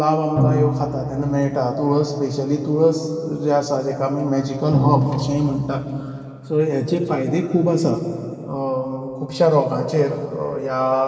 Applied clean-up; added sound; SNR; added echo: none; Bowed string instrument; 6 dB; reverberation time 2.4 s.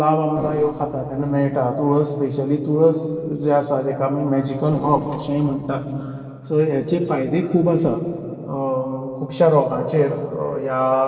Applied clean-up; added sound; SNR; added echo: neural separator model SepFormer DNS4.